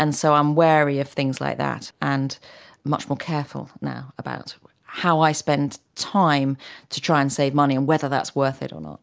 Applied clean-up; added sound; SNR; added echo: none; none; none; none.